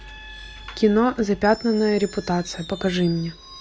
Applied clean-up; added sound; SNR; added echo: none; Screech; 19 dB; none.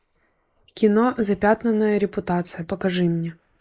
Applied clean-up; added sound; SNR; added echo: neural mask model Resemble Enhance denoiser.